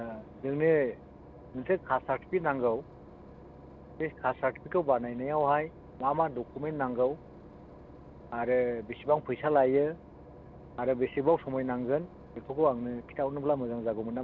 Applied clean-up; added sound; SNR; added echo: none; Engine / Boat, Water vehicle; 19 dB; none.